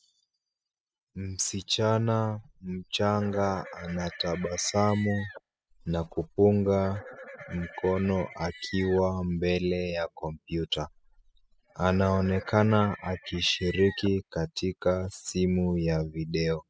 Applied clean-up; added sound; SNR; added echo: classical method spectral subtraction.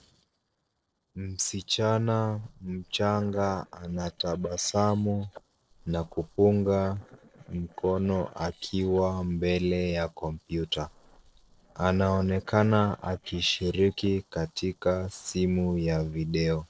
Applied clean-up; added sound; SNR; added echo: neural separator model SepFormer DNS4.